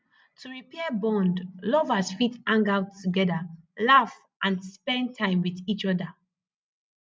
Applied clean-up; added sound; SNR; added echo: none; none; none; none.